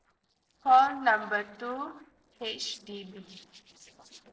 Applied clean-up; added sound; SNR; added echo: neural separator model SepFormer DNS4.